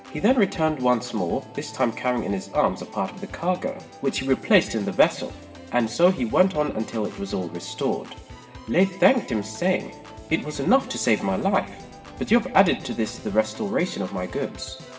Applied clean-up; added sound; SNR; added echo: none; Organ; 17 dB; reverberation time 1.5 s.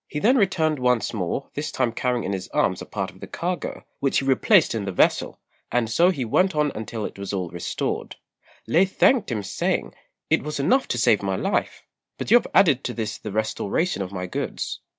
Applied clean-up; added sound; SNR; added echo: none; none; none; none.